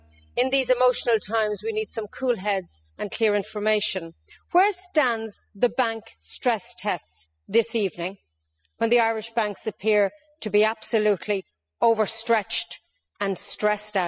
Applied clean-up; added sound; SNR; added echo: classical method spectral subtraction.